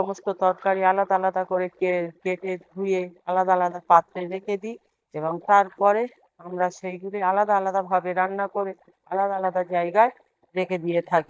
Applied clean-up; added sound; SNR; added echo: neural mask model DeepFilterNet 3.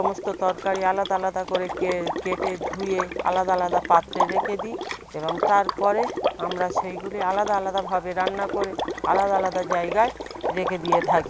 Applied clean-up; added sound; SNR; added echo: none; Water / Liquid; 4 dB; none.